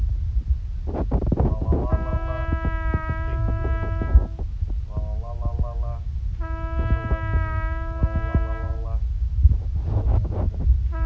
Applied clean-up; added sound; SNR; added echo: none; Trumpet; 17 dB; none.